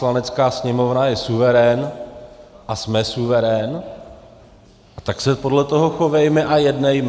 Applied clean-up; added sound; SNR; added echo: none; none; none; none.